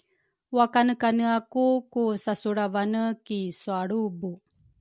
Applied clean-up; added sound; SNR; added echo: none; none; none; none.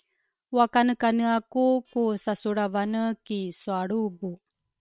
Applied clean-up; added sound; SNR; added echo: neural separator model SepFormer WHAM!.